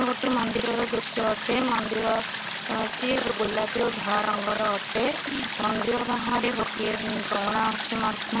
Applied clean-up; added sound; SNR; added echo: none; Stream; 5 dB; none.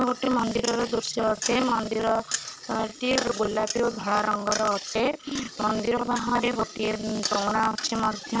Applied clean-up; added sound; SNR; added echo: none; none; none; none.